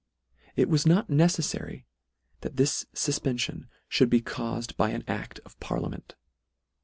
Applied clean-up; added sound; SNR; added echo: none; none; none; none.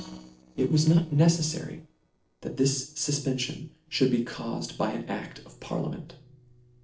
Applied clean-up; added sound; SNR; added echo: neural separator model SepFormer DNS4.